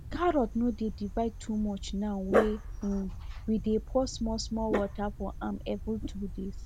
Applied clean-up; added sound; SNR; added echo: none; Dog; 4 dB; none.